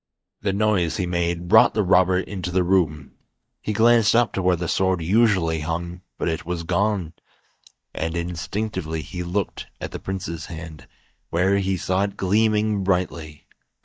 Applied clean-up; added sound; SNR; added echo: neural mask model DeepFilterNet 3.